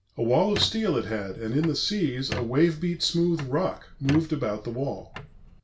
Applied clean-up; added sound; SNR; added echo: none; Squeak; 13 dB; none.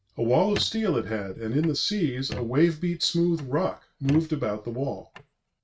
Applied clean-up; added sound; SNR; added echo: neural mask model RNNoise.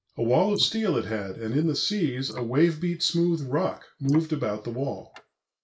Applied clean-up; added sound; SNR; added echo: neural mask model Resemble Enhance denoiser.